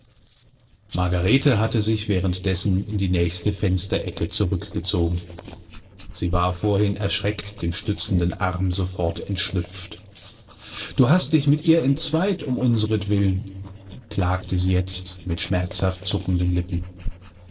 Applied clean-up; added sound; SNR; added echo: neural separator model SepFormer DNS4.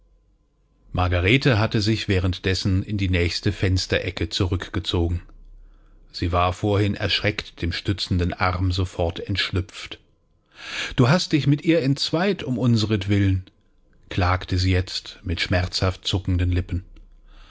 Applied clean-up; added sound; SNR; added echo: none; none; none; none.